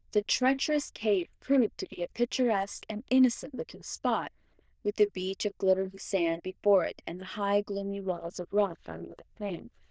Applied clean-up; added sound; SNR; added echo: neural diffusion model UNIVERSE++.